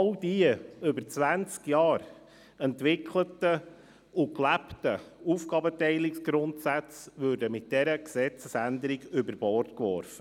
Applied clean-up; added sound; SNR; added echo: none; none; none; none.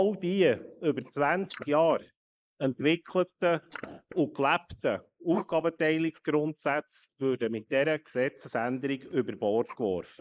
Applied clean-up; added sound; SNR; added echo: neural mask model Resemble Enhance denoiser.